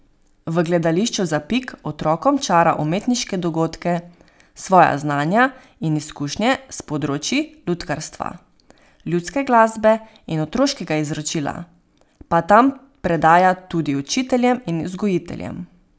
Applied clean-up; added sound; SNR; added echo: none; none; none; none.